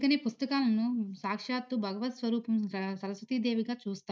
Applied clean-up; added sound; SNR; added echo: none; none; none; none.